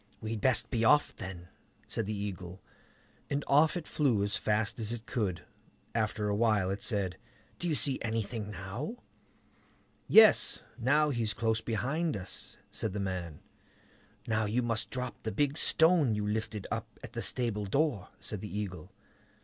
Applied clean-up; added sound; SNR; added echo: none; none; none; none.